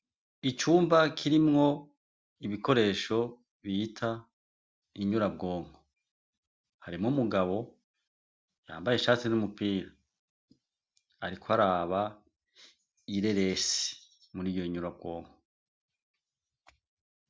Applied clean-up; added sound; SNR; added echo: none; none; none; none.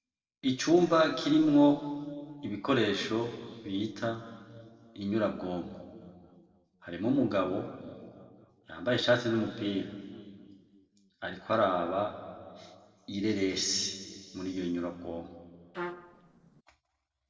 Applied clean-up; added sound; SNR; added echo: neural separator model SepFormer DNS4.